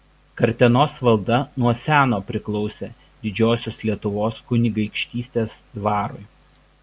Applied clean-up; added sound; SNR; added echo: none; none; none; none.